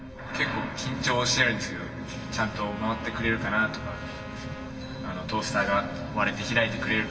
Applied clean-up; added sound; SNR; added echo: none; Trumpet; 19 dB; reverberation time 0.2 s.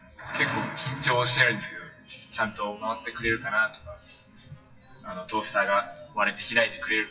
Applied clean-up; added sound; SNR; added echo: classical method WPE with log-MMSE.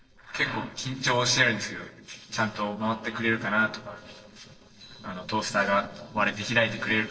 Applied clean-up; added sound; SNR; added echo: neural separator model SepFormer DNS4.